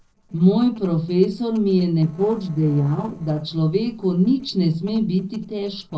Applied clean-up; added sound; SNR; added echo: neural separator model SepFormer DNS4.